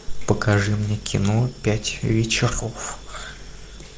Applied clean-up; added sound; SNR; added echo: none; none; none; none.